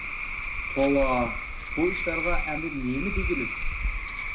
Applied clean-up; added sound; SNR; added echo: none; Cricket / Frog; 0 dB; reverberation time 0.2 s.